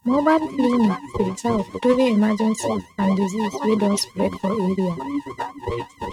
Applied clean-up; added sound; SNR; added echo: neural mask model RNNoise.